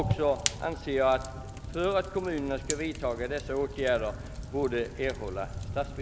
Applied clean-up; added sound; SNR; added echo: none; Fire; 6 dB; none.